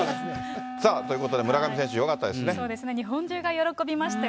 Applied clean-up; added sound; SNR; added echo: none; Wind instrument, woodwind instrument; 10 dB; none.